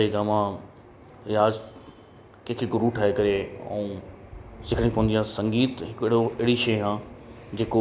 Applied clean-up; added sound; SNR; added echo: none; none; none; none.